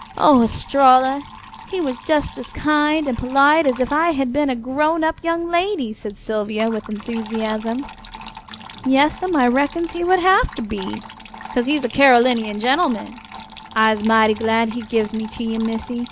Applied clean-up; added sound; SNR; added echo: none; Trickle, dribble / Water tap, faucet; 18 dB; none.